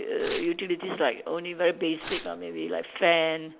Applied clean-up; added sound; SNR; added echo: none; Tearing; 15 dB; none.